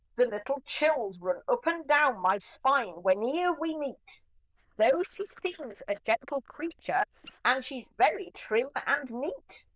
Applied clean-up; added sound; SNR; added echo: neural diffusion model UNIVERSE++.